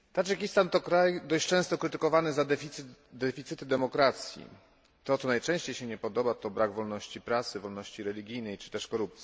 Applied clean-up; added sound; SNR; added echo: none; none; none; none.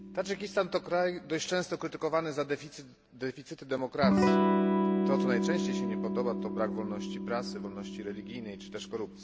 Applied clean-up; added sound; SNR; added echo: none; Electric guitar / Strum; -2 dB; none.